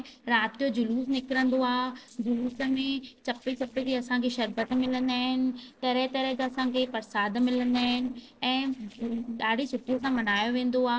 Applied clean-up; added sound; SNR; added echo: neural separator model SepFormer DNS4.